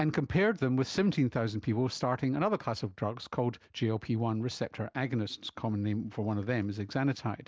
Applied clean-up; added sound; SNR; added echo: none; none; none; none.